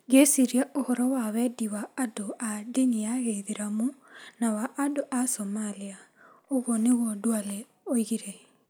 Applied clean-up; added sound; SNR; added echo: none; none; none; none.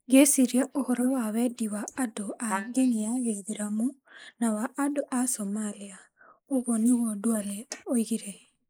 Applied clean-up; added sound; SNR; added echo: neural mask model Resemble Enhance denoiser.